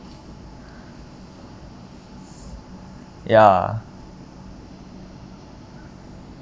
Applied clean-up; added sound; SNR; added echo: none; none; none; none.